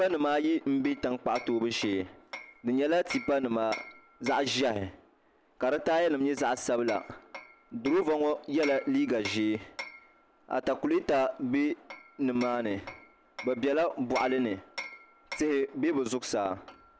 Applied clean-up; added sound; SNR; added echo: none; Hammer; 17 dB; none.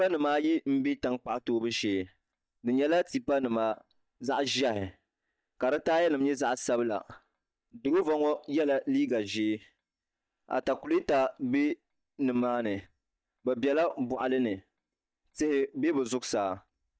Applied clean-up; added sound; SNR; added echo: neural mask model DeepFilterNet 3.